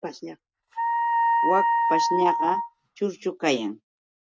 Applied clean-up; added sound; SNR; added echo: neural mask model RNNoise.